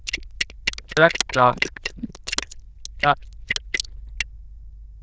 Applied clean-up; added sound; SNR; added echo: neural diffusion model UNIVERSE++.